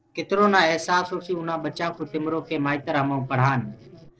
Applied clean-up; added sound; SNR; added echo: neural separator model SepFormer DNS4.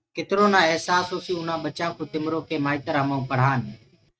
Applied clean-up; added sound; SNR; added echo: neural mask model RNNoise.